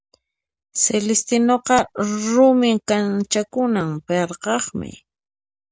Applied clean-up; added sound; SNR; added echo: none; none; none; none.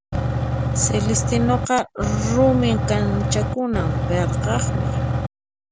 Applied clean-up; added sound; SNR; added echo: none; Engine / Truck / Car; -2 dB; none.